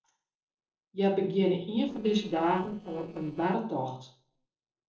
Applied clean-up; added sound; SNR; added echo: neural separator model SepFormer DNS4.